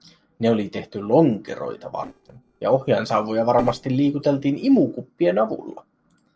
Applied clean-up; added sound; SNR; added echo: neural separator model SepFormer DNS4.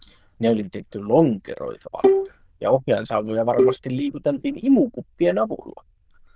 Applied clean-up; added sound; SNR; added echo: neural diffusion model UNIVERSE++.